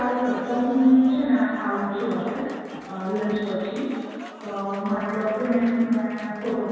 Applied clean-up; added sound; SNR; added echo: none; Applause; 18 dB; reverberation time 2.0 s.